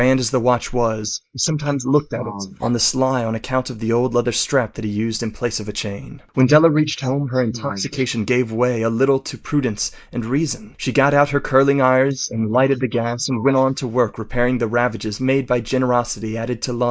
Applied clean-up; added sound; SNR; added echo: neural mask model Resemble Enhance denoiser.